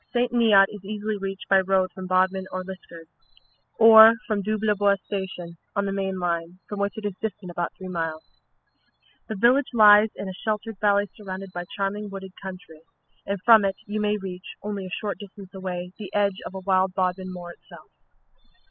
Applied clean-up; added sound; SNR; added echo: classical method spectral subtraction.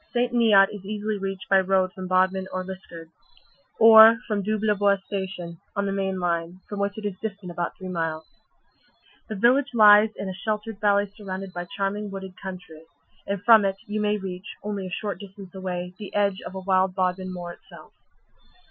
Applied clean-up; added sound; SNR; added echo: classical method Wiener filter.